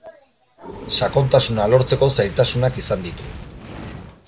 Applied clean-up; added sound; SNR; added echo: none; Fire; 14 dB; none.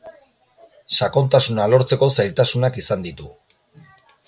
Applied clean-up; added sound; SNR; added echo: none; none; none; none.